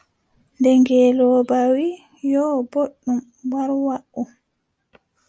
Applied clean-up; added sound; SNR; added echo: none; none; none; none.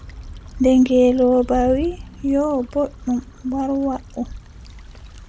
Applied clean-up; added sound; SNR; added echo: none; Stream / Trickle, dribble / Traffic noise, roadway noise; 15 dB; none.